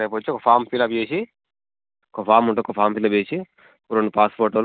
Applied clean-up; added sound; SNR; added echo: none; none; none; none.